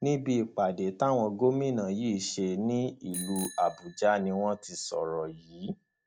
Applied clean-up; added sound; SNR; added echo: none; Bicycle bell; 20 dB; none.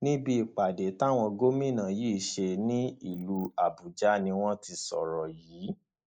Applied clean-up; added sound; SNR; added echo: neural mask model Resemble Enhance denoiser.